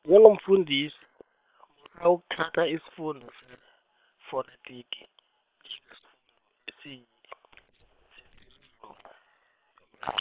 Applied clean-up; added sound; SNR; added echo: neural separator model SepFormer WHAM!.